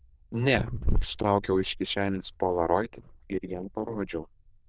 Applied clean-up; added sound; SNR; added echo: neural diffusion model UNIVERSE++.